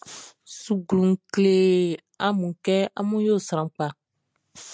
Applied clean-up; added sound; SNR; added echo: none; none; none; none.